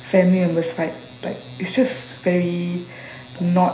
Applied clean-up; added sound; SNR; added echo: none; none; none; reverberation time 0.5 s.